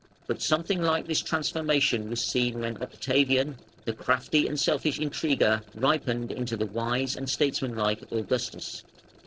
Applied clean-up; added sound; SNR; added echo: neural separator model SepFormer DNS4.